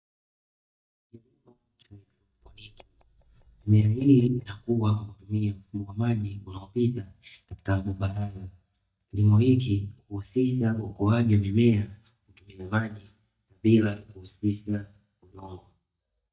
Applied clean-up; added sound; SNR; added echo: neural mask model DeepFilterNet 3.